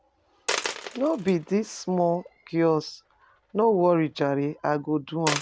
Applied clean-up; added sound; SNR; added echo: none; Coin (dropping); 11 dB; none.